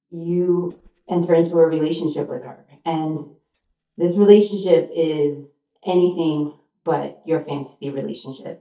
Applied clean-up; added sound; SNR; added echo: neural mask model DeepFilterNet 3.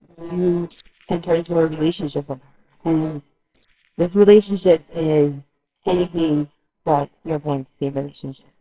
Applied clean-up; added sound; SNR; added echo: neural separator model SepFormer WHAMR!.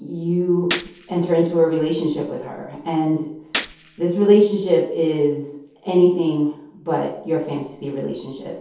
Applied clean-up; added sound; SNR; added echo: none; Gunshot, gunfire; 12 dB; reverberation time 0.7 s.